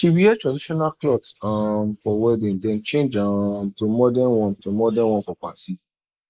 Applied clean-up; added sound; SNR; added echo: neural mask model Resemble Enhance denoiser.